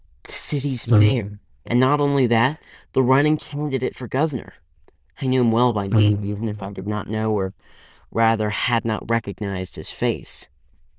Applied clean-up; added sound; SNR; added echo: neural diffusion model UNIVERSE++.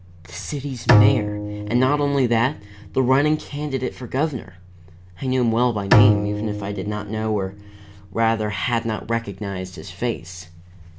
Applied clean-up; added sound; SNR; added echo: none; Bowed string instrument; 0 dB; none.